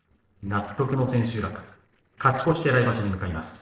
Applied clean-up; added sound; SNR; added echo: neural separator model SepFormer DNS4.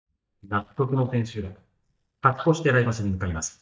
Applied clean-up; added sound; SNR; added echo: neural mask model DeepFilterNet 3.